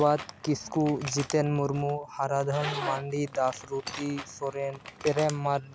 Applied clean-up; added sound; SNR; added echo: none; Zipper (clothing); 12 dB; none.